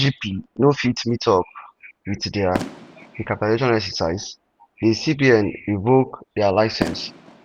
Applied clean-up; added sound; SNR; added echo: none; Fireworks; 16 dB; none.